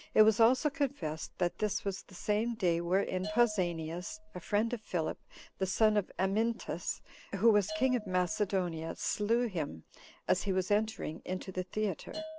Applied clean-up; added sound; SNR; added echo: none; Bell / Percussion; 19 dB; none.